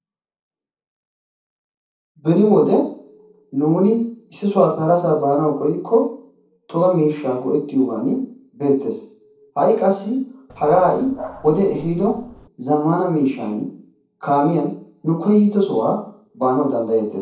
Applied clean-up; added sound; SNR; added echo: neural separator model SepFormer DNS4.